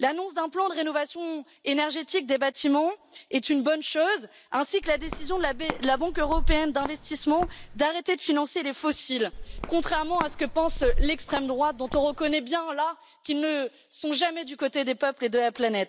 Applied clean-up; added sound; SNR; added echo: none; Walk, footsteps; 3 dB; none.